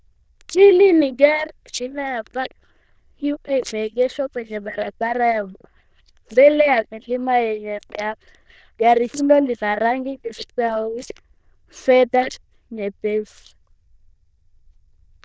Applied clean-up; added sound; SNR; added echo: neural diffusion model UNIVERSE++.